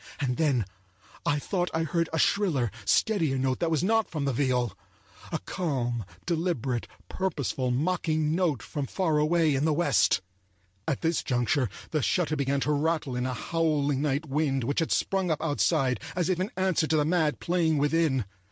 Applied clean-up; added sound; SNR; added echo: none; none; none; none.